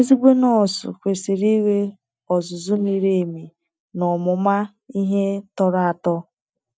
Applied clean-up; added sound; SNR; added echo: neural mask model DeepFilterNet 3.